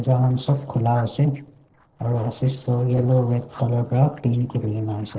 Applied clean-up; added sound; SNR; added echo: neural separator model SepFormer DNS4.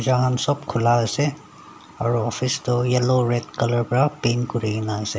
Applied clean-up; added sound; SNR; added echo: none; none; none; none.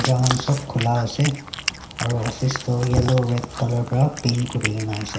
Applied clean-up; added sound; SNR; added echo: none; Cat; 8 dB; reverberation time 0.5 s.